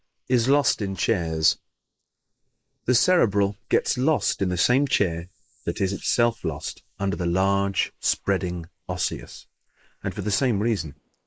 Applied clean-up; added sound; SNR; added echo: neural mask model Resemble Enhance denoiser.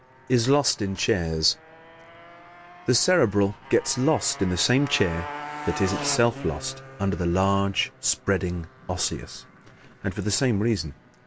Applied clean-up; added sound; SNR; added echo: none; Motorcycle; 15 dB; none.